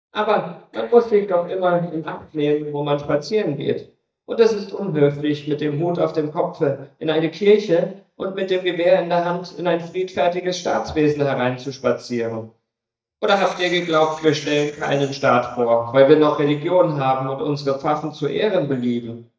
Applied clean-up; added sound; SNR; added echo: neural mask model DeepFilterNet 3.